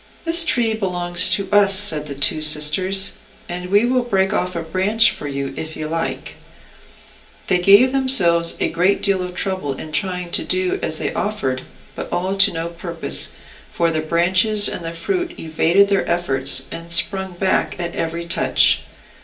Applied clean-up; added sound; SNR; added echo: none; none; none; reverberation time 0.3 s.